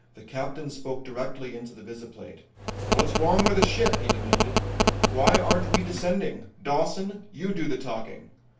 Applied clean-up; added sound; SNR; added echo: none; Telephone; -4 dB; reverberation time 0.4 s.